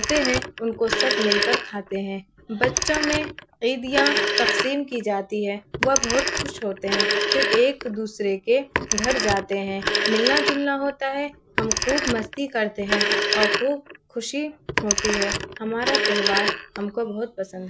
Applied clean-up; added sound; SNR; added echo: none; Telephone; 0 dB; none.